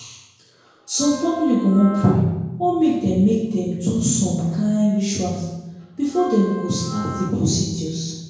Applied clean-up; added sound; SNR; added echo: none; Wind instrument, woodwind instrument; 16 dB; reverberation time 1.0 s.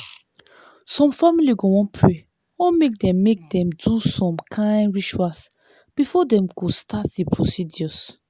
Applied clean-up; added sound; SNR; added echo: none; none; none; none.